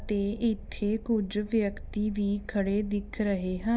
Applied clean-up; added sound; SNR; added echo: none; Purr; 13 dB; none.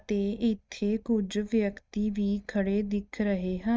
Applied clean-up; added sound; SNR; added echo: neural mask model RNNoise.